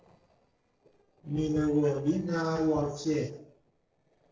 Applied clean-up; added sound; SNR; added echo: neural separator model SepFormer DNS4.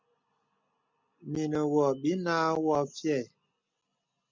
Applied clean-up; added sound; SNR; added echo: none; none; none; none.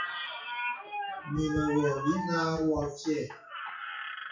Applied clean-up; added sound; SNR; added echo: classical method WPE with log-MMSE.